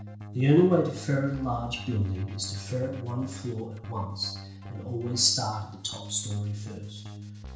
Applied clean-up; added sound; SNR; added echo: none; Keyboard (musical); 12 dB; reverberation time 0.5 s.